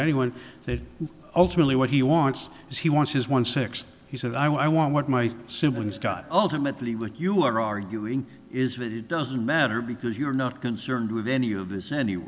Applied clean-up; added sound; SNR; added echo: none; none; none; none.